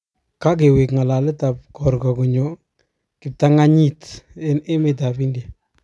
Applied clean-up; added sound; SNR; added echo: none; none; none; none.